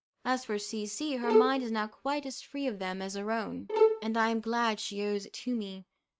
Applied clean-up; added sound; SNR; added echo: neural mask model RNNoise.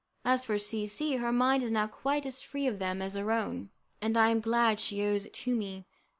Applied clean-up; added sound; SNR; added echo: none; none; none; none.